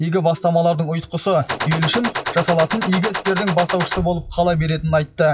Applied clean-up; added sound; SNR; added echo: classical method WPE with log-MMSE.